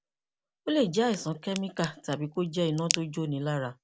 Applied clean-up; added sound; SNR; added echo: none; Crack; 9 dB; none.